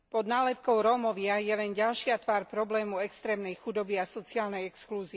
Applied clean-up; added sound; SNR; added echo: none; none; none; none.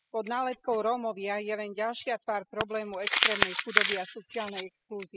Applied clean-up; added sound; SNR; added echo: classical method spectral subtraction.